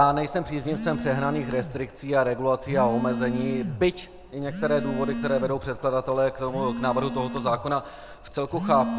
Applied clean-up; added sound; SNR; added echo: none; Telephone; 7 dB; none.